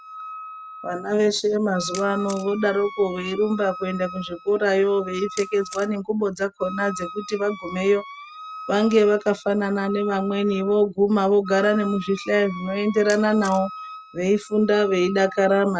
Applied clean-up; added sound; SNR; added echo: none; Wind instrument, woodwind instrument + Camera; 15 dB; none.